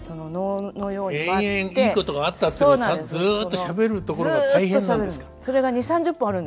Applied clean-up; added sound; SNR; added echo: none; none; none; none.